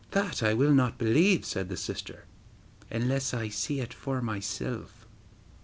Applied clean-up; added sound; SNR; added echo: none; none; none; none.